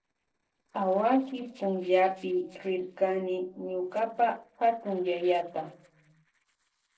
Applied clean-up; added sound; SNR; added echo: neural separator model SepFormer DNS4.